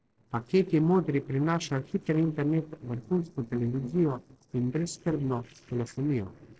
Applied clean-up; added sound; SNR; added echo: neural separator model SepFormer DNS4.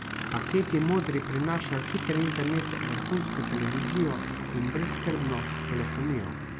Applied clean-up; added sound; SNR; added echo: none; Aircraft; 2 dB; none.